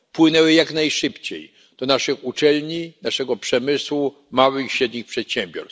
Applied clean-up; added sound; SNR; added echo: none; none; none; none.